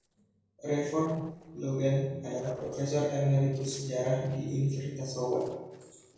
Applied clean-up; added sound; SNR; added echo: neural separator model SepFormer DNS4.